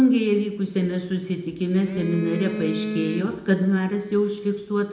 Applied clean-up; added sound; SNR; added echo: none; Telephone; 11 dB; reverberation time 0.8 s.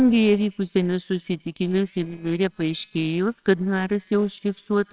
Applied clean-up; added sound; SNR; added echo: neural separator model SepFormer WHAMR!.